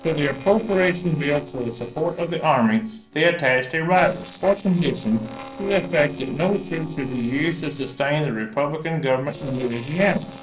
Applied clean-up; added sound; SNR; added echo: neural separator model SepFormer DNS4.